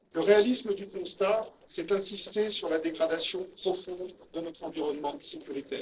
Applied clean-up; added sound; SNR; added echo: neural separator model SepFormer DNS4.